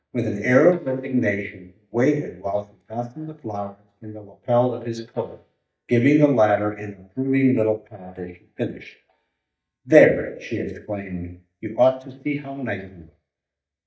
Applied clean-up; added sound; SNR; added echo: neural mask model DeepFilterNet 3.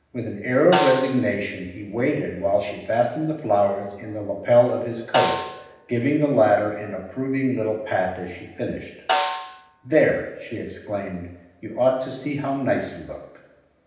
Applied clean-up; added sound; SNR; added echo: none; Snare drum; 7 dB; reverberation time 0.9 s.